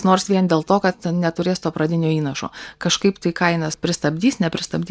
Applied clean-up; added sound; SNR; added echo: neural mask model DeepFilterNet 3.